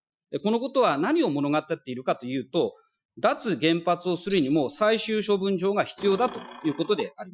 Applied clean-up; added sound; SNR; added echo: classical method Wiener filter.